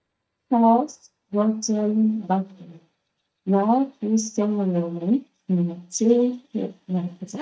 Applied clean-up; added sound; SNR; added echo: neural mask model DeepFilterNet 3.